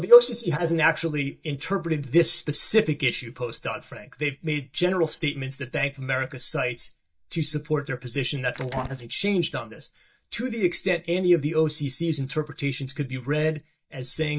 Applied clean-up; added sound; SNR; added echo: neural mask model DeepFilterNet 3.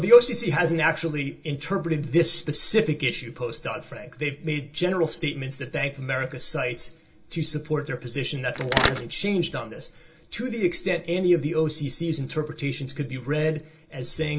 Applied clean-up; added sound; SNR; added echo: none; Mechanisms; -2 dB; reverberation time 0.2 s.